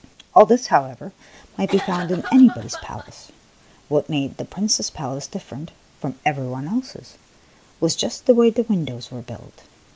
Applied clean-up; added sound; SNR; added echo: none; Cough; 12 dB; none.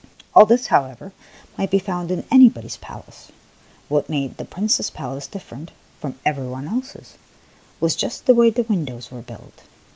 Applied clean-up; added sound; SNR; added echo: none; none; none; none.